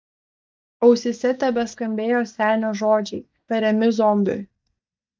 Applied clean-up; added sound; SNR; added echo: neural mask model DeepFilterNet 3.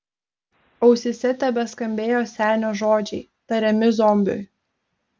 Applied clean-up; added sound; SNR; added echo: none; none; none; none.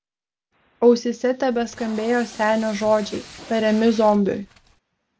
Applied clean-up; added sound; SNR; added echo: none; Packing tape, duct tape; 20 dB; none.